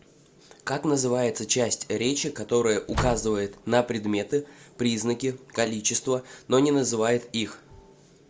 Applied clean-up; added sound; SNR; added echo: none; Slam; 9 dB; none.